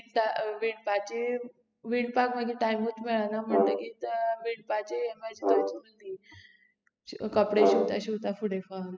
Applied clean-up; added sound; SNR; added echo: classical method spectral subtraction.